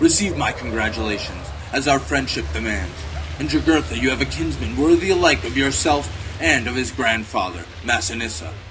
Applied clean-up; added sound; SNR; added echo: none; Truck; 9 dB; none.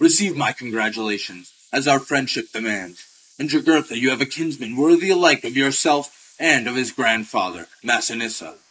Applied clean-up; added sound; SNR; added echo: neural mask model Resemble Enhance denoiser.